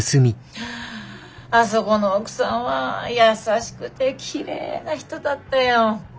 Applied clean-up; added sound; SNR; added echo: none; none; none; none.